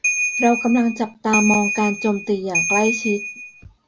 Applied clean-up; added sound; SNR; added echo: none; Ringtone / Bell; 3 dB; none.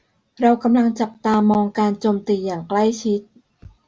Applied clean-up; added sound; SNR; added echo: none; none; none; none.